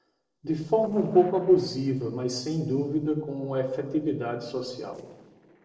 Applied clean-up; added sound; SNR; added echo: neural separator model SepFormer DNS4.